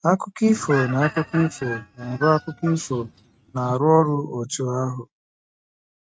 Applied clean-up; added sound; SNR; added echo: neural mask model RNNoise.